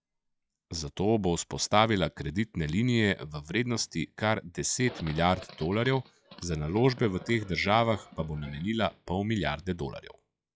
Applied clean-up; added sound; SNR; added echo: classical method log-MMSE.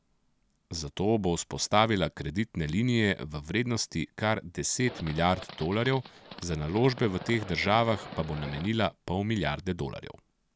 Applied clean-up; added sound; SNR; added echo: none; Livestock, farm animals, working animals; 14 dB; none.